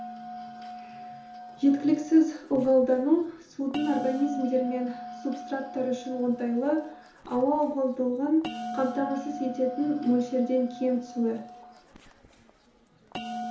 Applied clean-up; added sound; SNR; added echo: none; Bell; 13 dB; reverberation time 0.7 s.